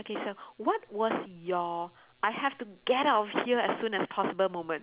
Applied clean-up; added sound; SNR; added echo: none; none; none; none.